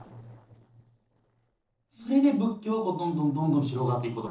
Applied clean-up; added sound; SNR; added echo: neural separator model SepFormer DNS4.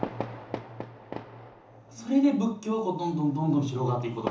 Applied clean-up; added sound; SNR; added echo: none; Fireworks; 12 dB; reverberation time 0.7 s.